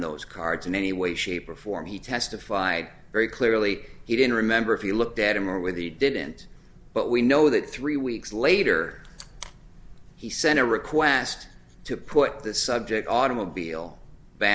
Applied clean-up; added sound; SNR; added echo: none; none; none; none.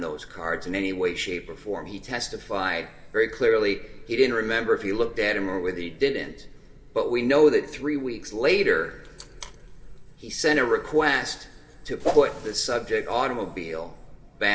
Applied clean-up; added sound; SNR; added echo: none; Whoosh, swoosh, swish; 3 dB; reverberation time 2.8 s.